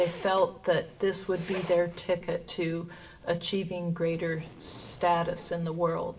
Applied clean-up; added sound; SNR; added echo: none; Zipper (clothing); 18 dB; reverberation time 0.6 s.